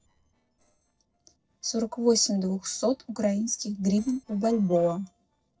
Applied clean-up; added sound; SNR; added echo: neural separator model SepFormer DNS4.